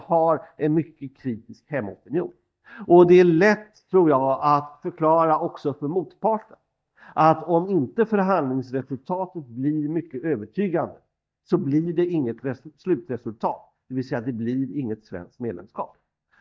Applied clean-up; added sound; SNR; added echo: neural mask model DeepFilterNet 3.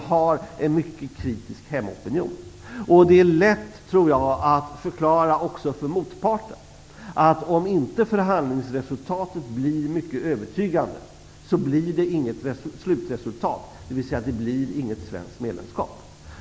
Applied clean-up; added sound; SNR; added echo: none; none; none; none.